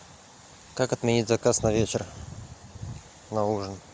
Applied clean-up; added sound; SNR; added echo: none; none; none; none.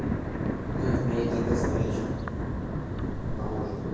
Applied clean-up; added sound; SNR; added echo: none; Thunder; -4 dB; reverberation time 1.3 s.